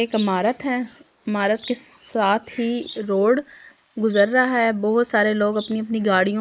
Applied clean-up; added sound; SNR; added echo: neural mask model Resemble Enhance denoiser.